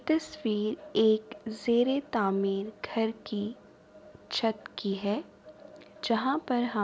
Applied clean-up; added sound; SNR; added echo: none; none; none; none.